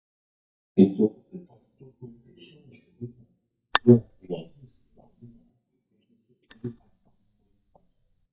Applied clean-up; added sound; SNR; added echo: neural mask model DeepFilterNet 3.